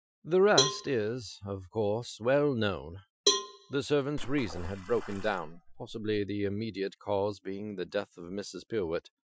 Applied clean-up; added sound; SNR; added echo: classical method Wiener filter.